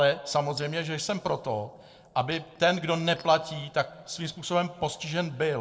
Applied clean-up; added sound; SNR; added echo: neural separator model SepFormer DNS4.